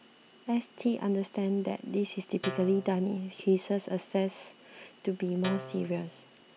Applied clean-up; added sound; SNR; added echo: none; Guitar; 11 dB; none.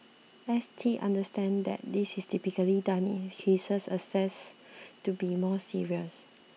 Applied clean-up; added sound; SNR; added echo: none; none; none; none.